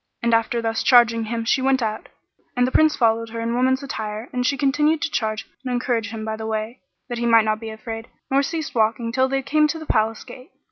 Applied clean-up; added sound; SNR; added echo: none; none; none; none.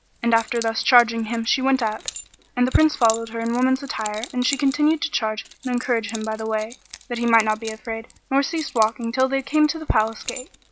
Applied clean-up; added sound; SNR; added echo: none; Keys jangling; 17 dB; none.